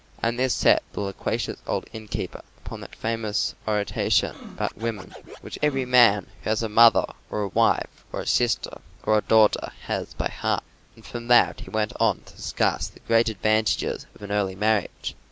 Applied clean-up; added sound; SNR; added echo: none; Scratching (performance technique); 17 dB; none.